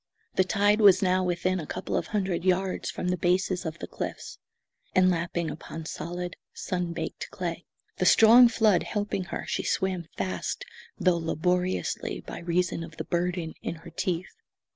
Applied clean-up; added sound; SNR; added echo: none; none; none; none.